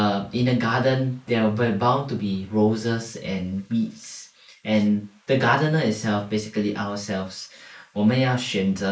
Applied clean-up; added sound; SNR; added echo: neural mask model Resemble Enhance denoiser.